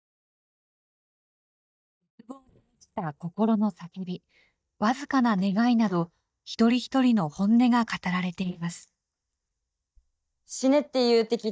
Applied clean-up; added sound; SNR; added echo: neural mask model DeepFilterNet 3.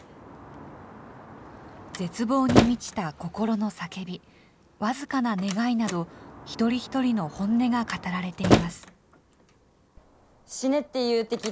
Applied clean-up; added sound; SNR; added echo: none; Slam; 4 dB; none.